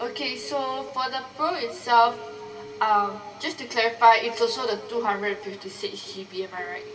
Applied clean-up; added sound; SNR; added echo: none; Telephone; 18 dB; reverberation time 2.0 s.